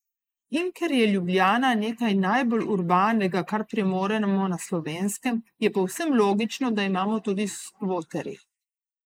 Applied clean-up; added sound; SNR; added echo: neural mask model Resemble Enhance denoiser.